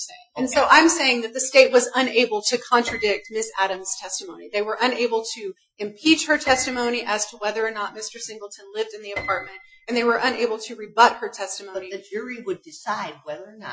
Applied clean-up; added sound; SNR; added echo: classical method Wiener filter.